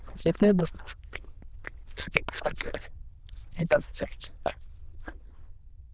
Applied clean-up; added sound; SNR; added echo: neural diffusion model UNIVERSE++.